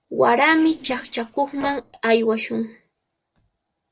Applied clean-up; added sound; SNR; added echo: neural separator model SepFormer DNS4.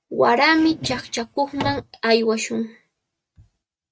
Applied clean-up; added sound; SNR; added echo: neural mask model RNNoise.